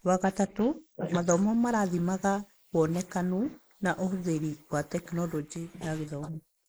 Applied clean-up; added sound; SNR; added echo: neural mask model Resemble Enhance denoiser.